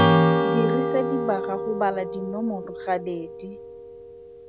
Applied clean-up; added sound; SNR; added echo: none; Strum; -4 dB; none.